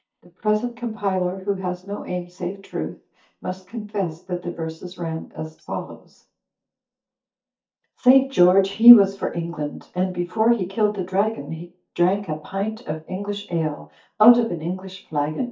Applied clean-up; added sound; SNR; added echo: neural mask model DeepFilterNet 3.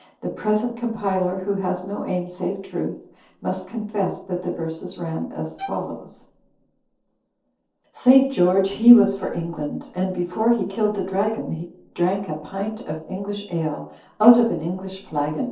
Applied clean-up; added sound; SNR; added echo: neural separator model SepFormer DNS4.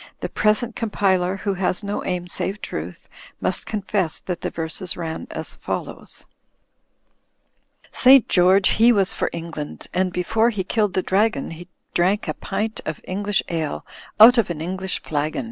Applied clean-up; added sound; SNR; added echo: none; none; none; none.